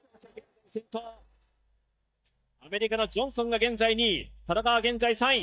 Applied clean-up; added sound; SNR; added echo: neural mask model DeepFilterNet 3.